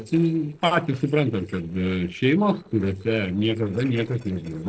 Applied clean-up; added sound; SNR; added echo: neural separator model SepFormer DNS4.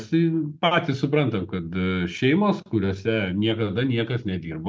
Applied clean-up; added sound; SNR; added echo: none; none; none; none.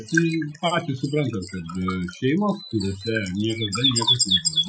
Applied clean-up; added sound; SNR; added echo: classical method Wiener filter.